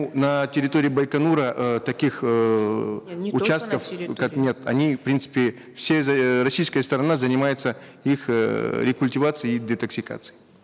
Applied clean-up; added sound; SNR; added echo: none; none; none; none.